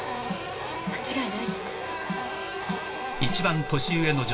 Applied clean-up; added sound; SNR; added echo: none; Printer; 5 dB; reverberation time 2.8 s.